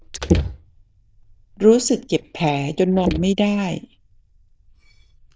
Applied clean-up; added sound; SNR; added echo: neural diffusion model UNIVERSE++.